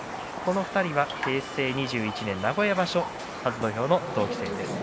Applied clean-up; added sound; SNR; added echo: none; Raindrop; 9 dB; none.